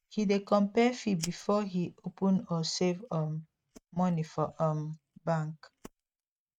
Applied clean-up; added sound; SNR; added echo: neural mask model RNNoise.